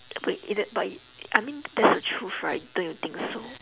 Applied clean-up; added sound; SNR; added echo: none; none; none; none.